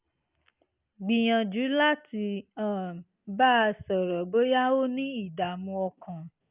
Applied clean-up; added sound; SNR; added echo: none; none; none; none.